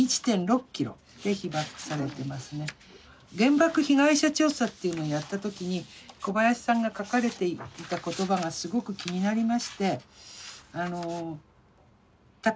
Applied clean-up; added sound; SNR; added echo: none; none; none; none.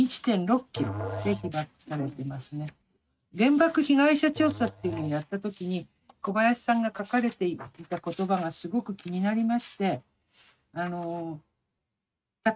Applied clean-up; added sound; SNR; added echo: neural mask model RNNoise.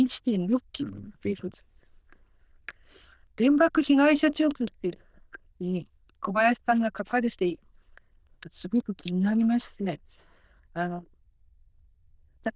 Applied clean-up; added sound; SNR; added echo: neural diffusion model UNIVERSE++.